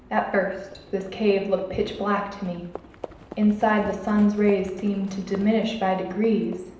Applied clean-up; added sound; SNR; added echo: none; Livestock, farm animals, working animals; 18 dB; reverberation time 0.8 s.